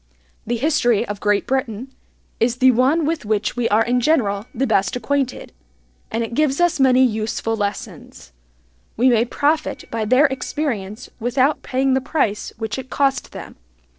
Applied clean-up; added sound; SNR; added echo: neural separator model SepFormer DNS4.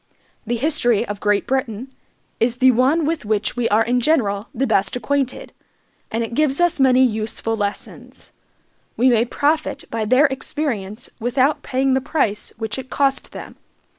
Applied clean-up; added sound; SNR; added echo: neural mask model Resemble Enhance denoiser.